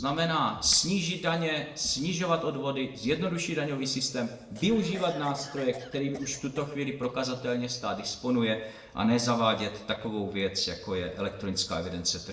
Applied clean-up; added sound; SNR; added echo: none; Cough; 18 dB; reverberation time 0.6 s.